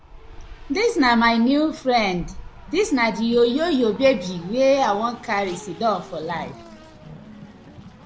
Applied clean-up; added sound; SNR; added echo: none; Race car, auto racing; 18 dB; none.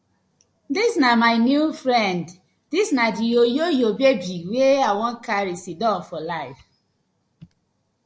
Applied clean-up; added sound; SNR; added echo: none; none; none; none.